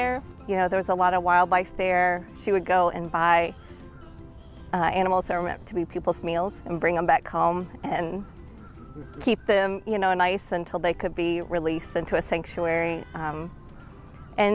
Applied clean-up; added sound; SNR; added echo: none; none; none; none.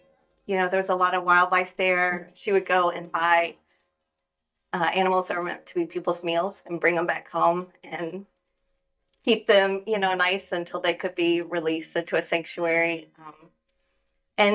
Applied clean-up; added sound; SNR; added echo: neural mask model DeepFilterNet 3.